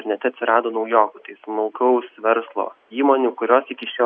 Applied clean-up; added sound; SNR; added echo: none; none; none; none.